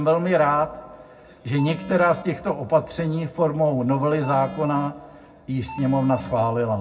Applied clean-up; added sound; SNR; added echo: none; Alarm; 12 dB; reverberation time 0.4 s.